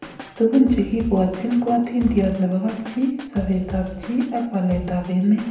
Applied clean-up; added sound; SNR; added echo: none; Drum kit; 14 dB; reverberation time 0.7 s.